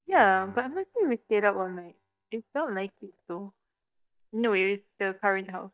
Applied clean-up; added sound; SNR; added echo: neural mask model DeepFilterNet 3.